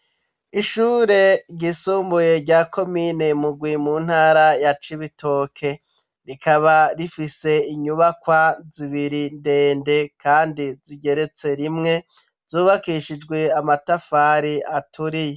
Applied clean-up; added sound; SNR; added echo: none; none; none; none.